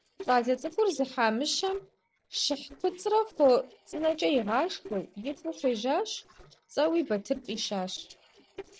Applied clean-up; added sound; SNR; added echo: neural separator model SepFormer DNS4.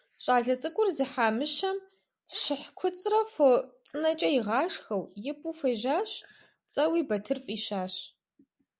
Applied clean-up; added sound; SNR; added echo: none; none; none; none.